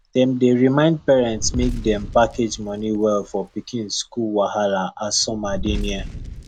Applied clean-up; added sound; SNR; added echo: none; Fire; 11 dB; none.